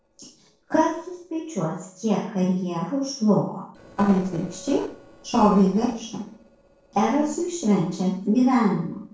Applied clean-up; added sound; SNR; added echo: neural separator model SepFormer DNS4.